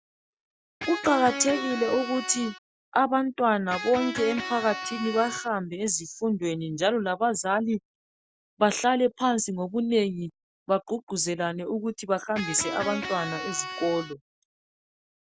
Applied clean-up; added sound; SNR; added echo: none; Electric guitar; 7 dB; none.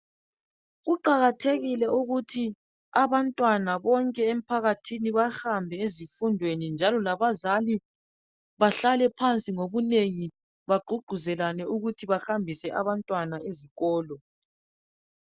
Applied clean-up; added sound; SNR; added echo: none; none; none; none.